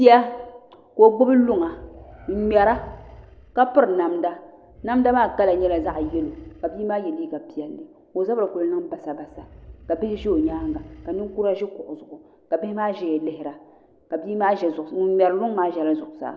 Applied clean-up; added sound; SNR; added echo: none; Animal; 19 dB; none.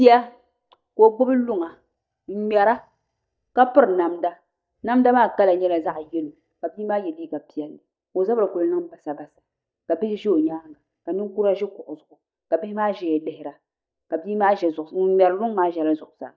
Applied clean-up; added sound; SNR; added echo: neural mask model DeepFilterNet 3.